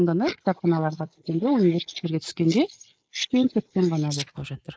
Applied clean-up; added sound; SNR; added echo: neural mask model Resemble Enhance denoiser.